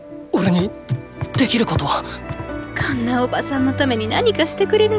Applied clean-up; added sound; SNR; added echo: none; none; none; none.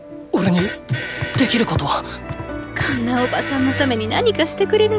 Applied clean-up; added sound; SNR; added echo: none; Fart; 12 dB; none.